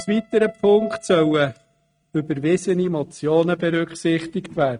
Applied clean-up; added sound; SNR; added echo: neural mask model RNNoise.